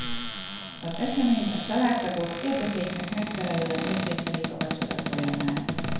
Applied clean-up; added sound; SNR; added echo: none; Cupboard open or close; 0 dB; reverberation time 1.0 s.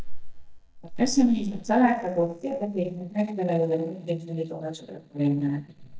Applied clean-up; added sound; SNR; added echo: neural mask model DeepFilterNet 3.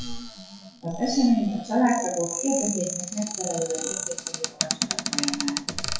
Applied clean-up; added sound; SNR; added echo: classical method WPE with log-MMSE.